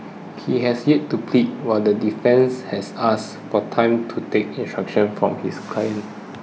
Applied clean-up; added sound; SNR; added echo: none; none; none; none.